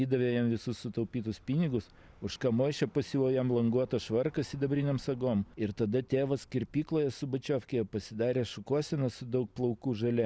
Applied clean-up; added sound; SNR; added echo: none; none; none; none.